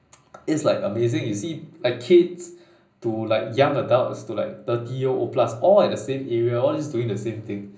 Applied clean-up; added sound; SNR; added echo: none; none; none; reverberation time 0.5 s.